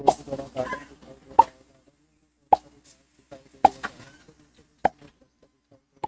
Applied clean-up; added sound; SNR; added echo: neural mask model RNNoise.